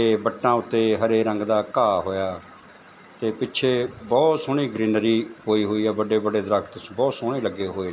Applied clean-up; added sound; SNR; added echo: none; none; none; none.